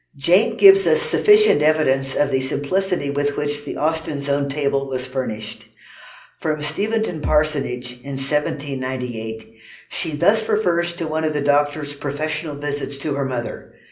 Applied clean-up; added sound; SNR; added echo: none; Bass drum; 6 dB; reverberation time 0.5 s.